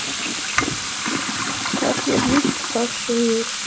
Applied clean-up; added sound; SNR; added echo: none; Toilet flush / Water tap, faucet; -2 dB; none.